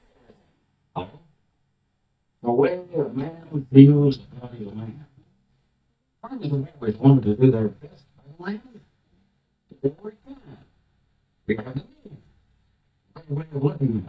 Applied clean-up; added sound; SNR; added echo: neural mask model DeepFilterNet 3.